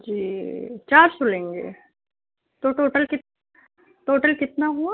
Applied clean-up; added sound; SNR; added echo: none; none; none; none.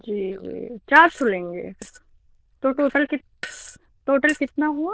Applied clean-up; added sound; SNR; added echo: neural diffusion model UNIVERSE++.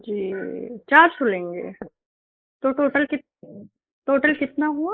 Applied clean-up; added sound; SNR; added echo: neural mask model Resemble Enhance denoiser.